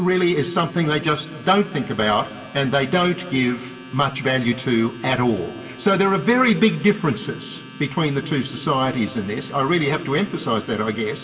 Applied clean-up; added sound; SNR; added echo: none; Domestic sounds, home sounds; 20 dB; reverberation time 2.8 s.